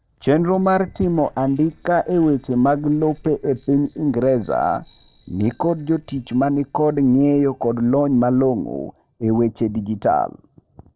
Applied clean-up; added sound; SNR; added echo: neural separator model SepFormer DNS4.